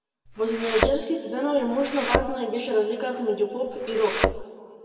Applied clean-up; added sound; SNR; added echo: none; Thump, thud; 1 dB; reverberation time 2.3 s.